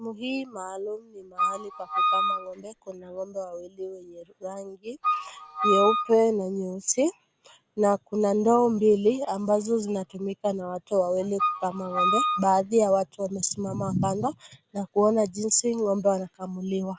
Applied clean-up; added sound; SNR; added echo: none; Wind instrument, woodwind instrument; 1 dB; none.